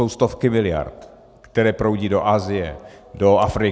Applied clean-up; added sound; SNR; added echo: none; none; none; none.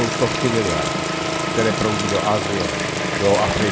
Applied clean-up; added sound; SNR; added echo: none; Bathtub (filling or washing) / Water tap, faucet + Engine; 0 dB; none.